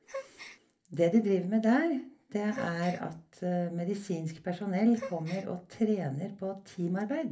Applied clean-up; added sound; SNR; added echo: none; Gasp; 19 dB; reverberation time 0.3 s.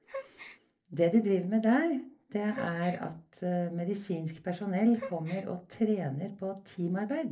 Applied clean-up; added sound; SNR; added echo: neural separator model SepFormer DNS4.